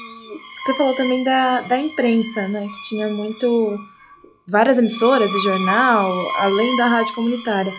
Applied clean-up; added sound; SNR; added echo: classical method log-MMSE.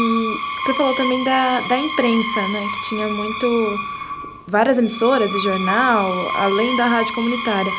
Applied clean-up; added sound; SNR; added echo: none; Screech; 5 dB; none.